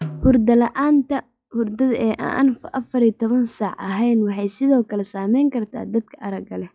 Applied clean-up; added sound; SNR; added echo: classical method log-MMSE.